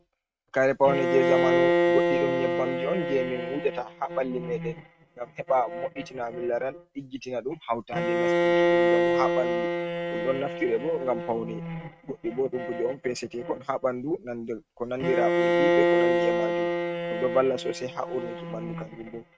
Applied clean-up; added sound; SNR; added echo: neural mask model RNNoise.